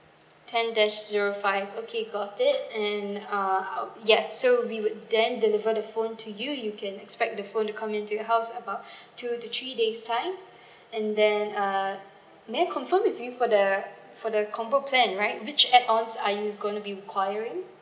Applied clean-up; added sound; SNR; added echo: none; none; none; none.